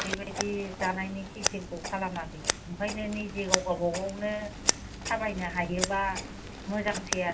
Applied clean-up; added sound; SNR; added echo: none; Scissors; 2 dB; reverberation time 0.2 s.